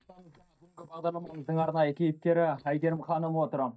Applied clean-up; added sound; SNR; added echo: neural mask model DeepFilterNet 3.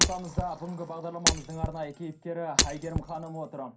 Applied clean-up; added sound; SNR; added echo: none; Shatter; -5 dB; reverberation time 0.3 s.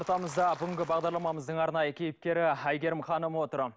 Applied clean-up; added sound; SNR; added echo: none; none; none; none.